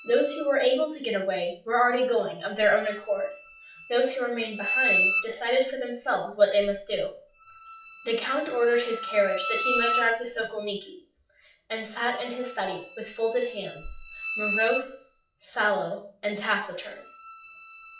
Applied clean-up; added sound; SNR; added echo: classical method WPE with log-MMSE.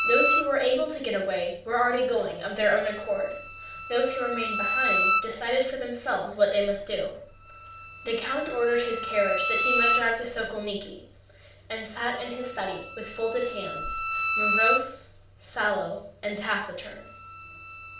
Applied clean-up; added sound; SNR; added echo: none; Bowed string instrument; 2 dB; reverberation time 0.5 s.